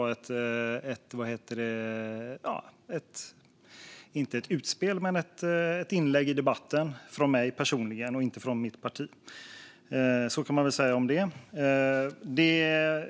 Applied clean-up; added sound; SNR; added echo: none; none; none; none.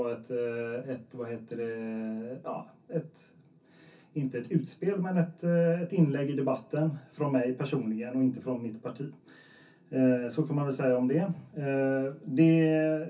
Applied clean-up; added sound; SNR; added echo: none; none; none; reverberation time 0.3 s.